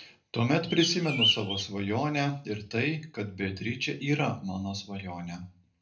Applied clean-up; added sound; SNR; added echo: none; Bird; -1 dB; reverberation time 0.3 s.